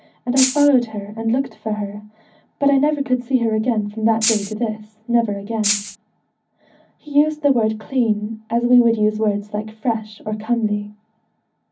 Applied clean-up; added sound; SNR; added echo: none; Rattle (instrument); 2 dB; reverberation time 0.4 s.